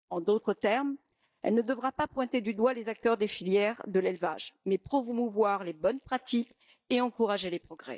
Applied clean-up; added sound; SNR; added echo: neural mask model DeepFilterNet 3.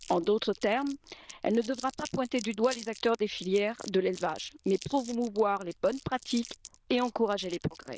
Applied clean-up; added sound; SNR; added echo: neural diffusion model UNIVERSE++.